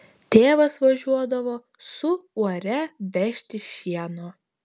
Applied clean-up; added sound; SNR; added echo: none; none; none; none.